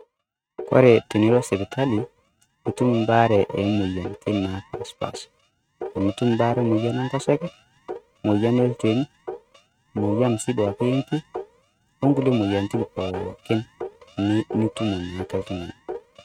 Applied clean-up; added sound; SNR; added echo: neural mask model RNNoise.